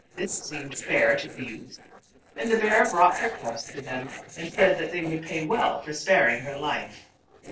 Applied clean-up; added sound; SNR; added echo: neural separator model SepFormer DNS4.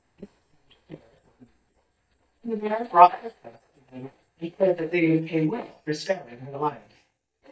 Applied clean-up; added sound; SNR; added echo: neural mask model DeepFilterNet 3.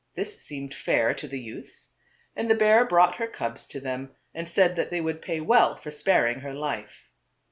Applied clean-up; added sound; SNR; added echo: none; none; none; none.